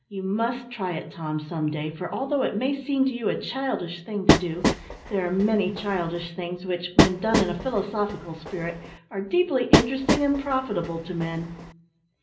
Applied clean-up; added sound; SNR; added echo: none; Train; -2 dB; reverberation time 0.5 s.